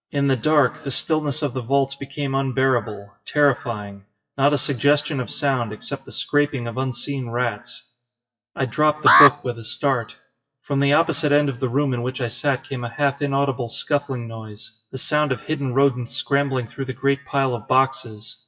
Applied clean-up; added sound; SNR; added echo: classical method WPE with log-MMSE.